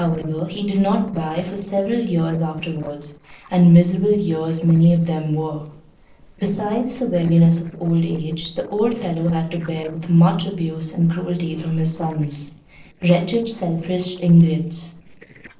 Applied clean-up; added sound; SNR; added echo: neural separator model SepFormer DNS4.